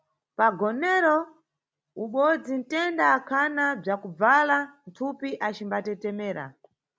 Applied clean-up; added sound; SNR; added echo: none; none; none; none.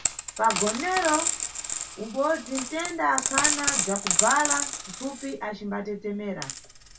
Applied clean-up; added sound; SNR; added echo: none; Coin (dropping); 0 dB; reverberation time 0.2 s.